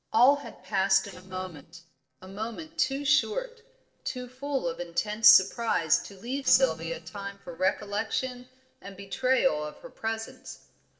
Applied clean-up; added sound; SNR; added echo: neural separator model SepFormer DNS4.